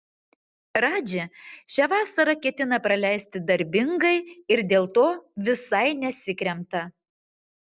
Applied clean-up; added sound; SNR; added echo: none; none; none; none.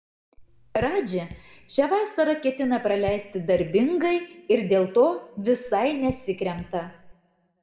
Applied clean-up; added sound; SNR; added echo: none; Raindrop / Drip; 18 dB; reverberation time 0.8 s.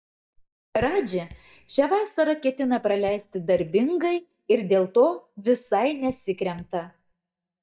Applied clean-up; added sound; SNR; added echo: neural mask model DeepFilterNet 3.